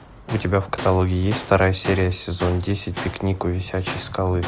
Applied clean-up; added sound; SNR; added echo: none; Tools; 13 dB; none.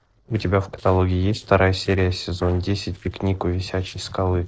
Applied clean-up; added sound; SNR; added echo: neural separator model SepFormer DNS4.